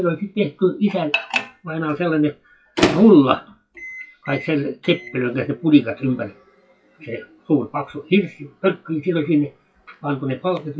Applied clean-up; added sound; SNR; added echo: classical method WPE with log-MMSE.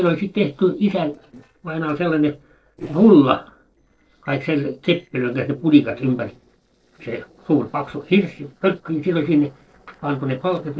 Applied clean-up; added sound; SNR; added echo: neural separator model SepFormer DNS4.